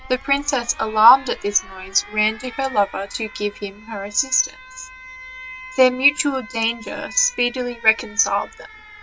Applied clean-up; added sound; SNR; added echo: none; Alarm; 18 dB; none.